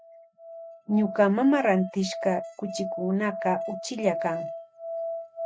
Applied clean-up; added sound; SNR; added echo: none; Musical instrument; 8 dB; none.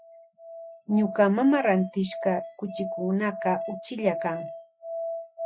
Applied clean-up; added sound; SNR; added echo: classical method log-MMSE.